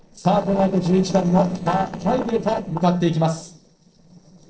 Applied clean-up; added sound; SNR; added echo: neural separator model SepFormer DNS4.